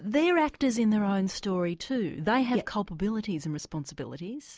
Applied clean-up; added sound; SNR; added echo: none; none; none; none.